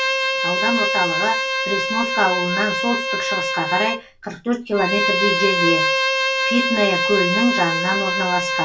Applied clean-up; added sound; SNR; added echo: none; Bowed string instrument; -2 dB; reverberation time 0.2 s.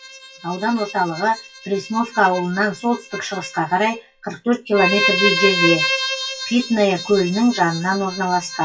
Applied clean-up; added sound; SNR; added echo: classical method WPE with log-MMSE.